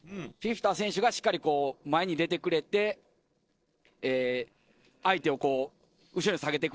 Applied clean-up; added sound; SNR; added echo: neural separator model SepFormer DNS4.